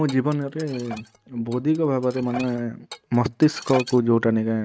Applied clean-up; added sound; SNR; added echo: neural mask model RNNoise.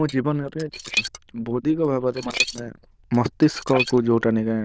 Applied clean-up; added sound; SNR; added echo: neural diffusion model UNIVERSE++.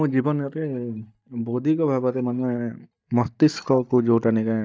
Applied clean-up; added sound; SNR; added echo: neural mask model DeepFilterNet 3.